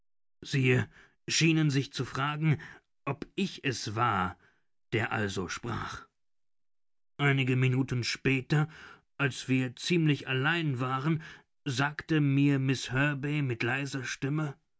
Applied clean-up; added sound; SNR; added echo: none; none; none; none.